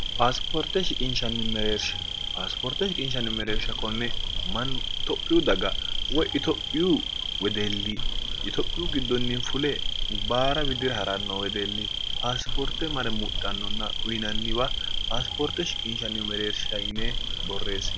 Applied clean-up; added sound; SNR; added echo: none; Insect; -2 dB; none.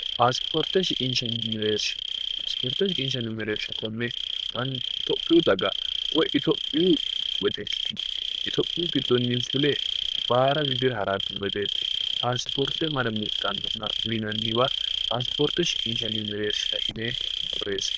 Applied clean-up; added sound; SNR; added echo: neural diffusion model UNIVERSE++.